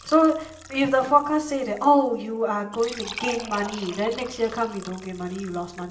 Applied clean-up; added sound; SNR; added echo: none; Fill (with liquid) / Trickle, dribble; 16 dB; reverberation time 0.8 s.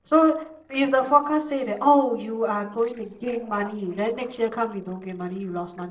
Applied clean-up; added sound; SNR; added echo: neural separator model SepFormer DNS4.